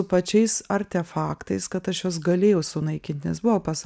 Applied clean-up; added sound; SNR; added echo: none; none; none; none.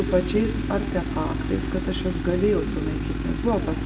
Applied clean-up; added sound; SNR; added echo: none; Tools; 1 dB; reverberation time 1.6 s.